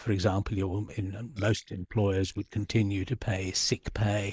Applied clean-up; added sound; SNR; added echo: neural mask model Resemble Enhance denoiser.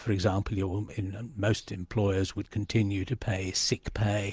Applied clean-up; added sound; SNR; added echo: none; none; none; none.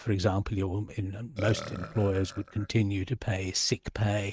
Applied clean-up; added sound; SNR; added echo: neural mask model RNNoise.